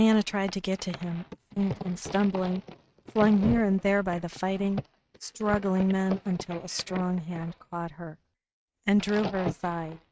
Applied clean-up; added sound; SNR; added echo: neural mask model RNNoise.